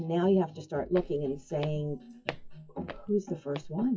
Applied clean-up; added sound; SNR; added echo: classical method WPE with log-MMSE.